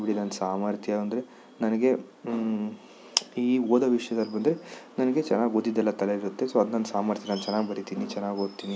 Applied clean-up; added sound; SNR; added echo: none; none; none; none.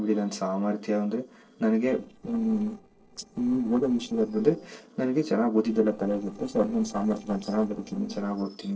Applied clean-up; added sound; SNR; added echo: neural separator model SepFormer DNS4.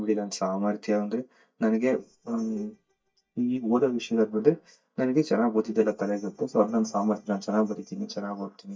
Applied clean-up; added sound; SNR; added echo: neural mask model DeepFilterNet 3.